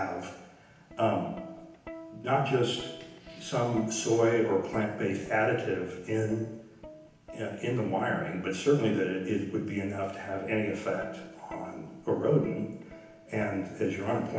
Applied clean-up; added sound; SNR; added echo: none; Plucked string instrument; 19 dB; reverberation time 0.9 s.